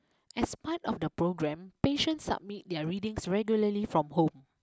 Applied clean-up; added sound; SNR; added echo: none; none; none; none.